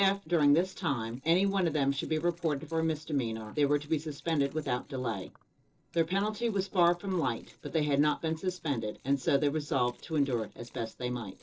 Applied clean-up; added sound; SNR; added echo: neural separator model SepFormer DNS4.